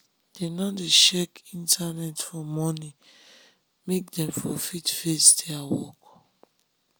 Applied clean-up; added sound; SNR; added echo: none; none; none; none.